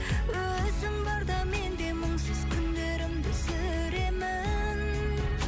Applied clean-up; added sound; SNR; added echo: none; none; none; none.